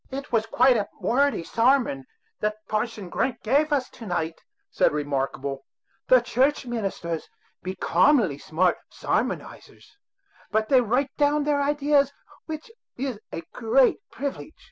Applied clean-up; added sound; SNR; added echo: none; none; none; none.